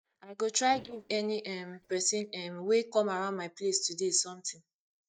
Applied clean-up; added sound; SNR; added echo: neural mask model DeepFilterNet 3.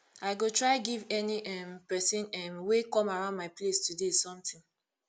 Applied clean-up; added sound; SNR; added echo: none; none; none; none.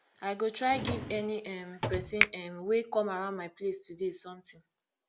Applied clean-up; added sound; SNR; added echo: none; Drawer open or close + Finger snapping; 4 dB; none.